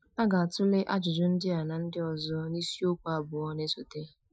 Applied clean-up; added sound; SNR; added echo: classical method Wiener filter.